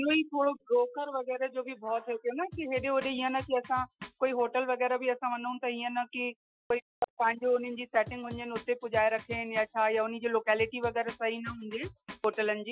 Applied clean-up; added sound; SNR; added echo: classical method Wiener filter.